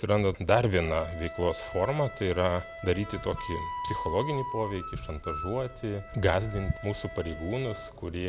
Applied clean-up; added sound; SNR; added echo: none; Wind instrument, woodwind instrument; 11 dB; none.